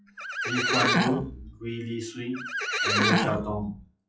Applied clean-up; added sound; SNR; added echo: classical method WPE with log-MMSE.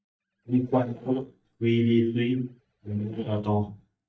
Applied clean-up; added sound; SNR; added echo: neural mask model DeepFilterNet 3.